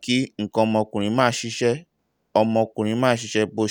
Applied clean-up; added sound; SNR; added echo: none; none; none; none.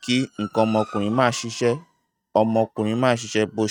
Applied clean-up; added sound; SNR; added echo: neural mask model RNNoise.